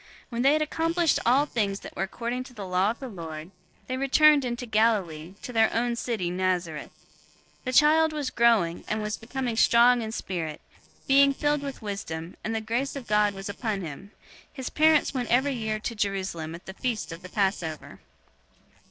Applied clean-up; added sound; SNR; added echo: neural separator model SepFormer DNS4.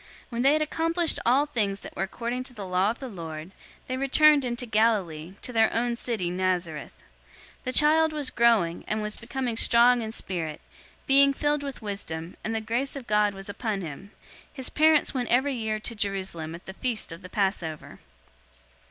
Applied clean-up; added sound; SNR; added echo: none; none; none; none.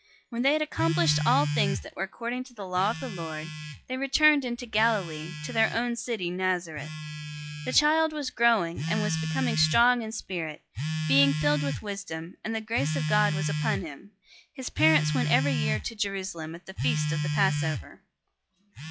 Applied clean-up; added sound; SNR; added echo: classical method log-MMSE.